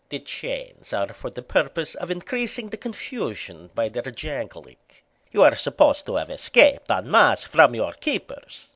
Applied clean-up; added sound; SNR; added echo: none; none; none; none.